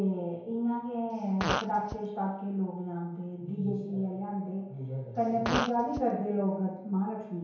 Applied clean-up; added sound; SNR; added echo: none; Fart; 5 dB; reverberation time 1.0 s.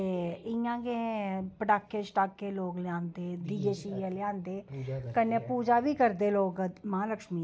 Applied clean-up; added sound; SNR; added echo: none; none; none; none.